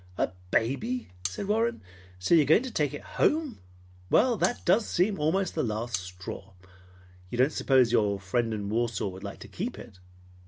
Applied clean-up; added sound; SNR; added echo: none; Cutlery, silverware; 13 dB; none.